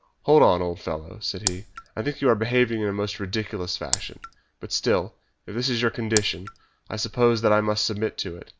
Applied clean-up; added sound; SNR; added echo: none; Raindrop; 6 dB; none.